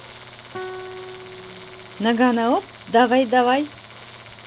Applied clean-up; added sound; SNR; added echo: none; Tools + Guitar; 15 dB; none.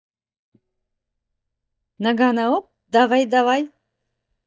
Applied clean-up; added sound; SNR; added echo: neural mask model DeepFilterNet 3.